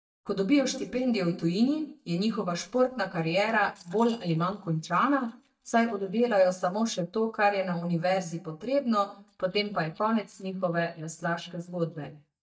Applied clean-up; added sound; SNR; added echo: neural mask model DeepFilterNet 3.